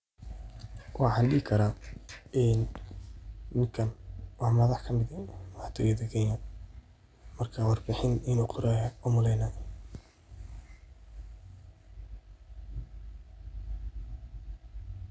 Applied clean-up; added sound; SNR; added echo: none; none; none; none.